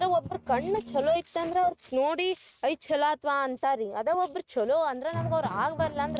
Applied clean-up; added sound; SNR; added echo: neural mask model RNNoise.